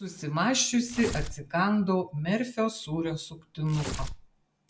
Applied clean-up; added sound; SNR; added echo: none; Tearing; 8 dB; none.